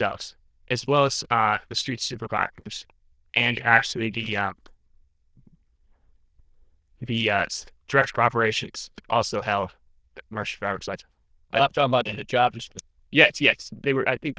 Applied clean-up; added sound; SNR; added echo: neural diffusion model UNIVERSE++.